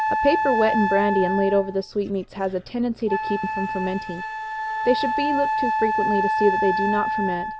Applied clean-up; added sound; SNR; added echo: none; Wind instrument, woodwind instrument; 1 dB; none.